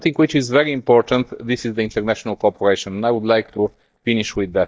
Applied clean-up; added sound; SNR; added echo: neural mask model DeepFilterNet 3.